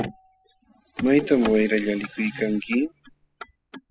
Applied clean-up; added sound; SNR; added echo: classical method spectral subtraction.